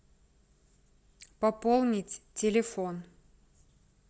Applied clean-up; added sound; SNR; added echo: none; none; none; none.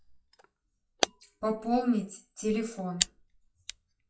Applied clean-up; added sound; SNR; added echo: classical method WPE with log-MMSE.